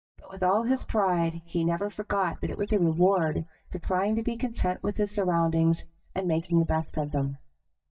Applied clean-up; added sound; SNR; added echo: neural mask model DeepFilterNet 3.